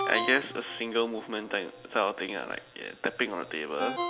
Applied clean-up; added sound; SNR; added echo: none; Ringtone; 8 dB; none.